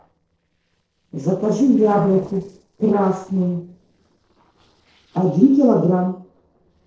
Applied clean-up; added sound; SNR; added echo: neural separator model SepFormer DNS4.